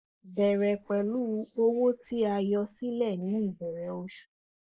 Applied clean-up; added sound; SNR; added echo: neural mask model Resemble Enhance denoiser.